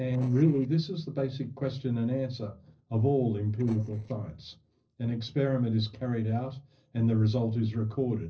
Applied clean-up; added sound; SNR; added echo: neural separator model SepFormer DNS4.